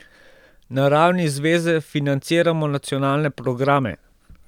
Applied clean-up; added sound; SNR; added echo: none; none; none; none.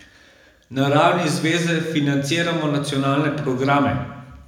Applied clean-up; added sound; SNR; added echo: none; none; none; reverberation time 0.9 s.